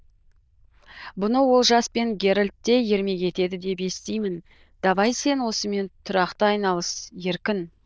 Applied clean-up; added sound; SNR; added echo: neural diffusion model UNIVERSE++.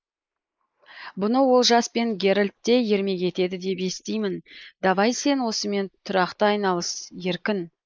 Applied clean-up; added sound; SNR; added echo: neural mask model Resemble Enhance denoiser.